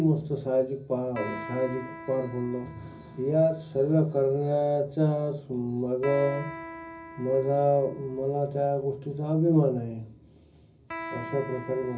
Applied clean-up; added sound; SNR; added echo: none; Electric guitar; 16 dB; reverberation time 0.4 s.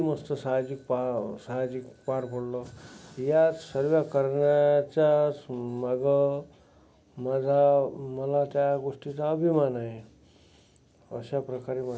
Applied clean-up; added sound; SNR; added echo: none; none; none; none.